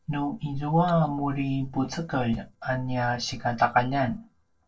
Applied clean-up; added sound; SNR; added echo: neural separator model SepFormer DNS4.